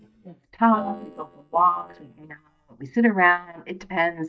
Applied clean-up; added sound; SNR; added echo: neural mask model DeepFilterNet 3.